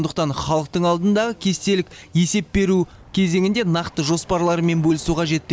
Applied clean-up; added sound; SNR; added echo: none; none; none; none.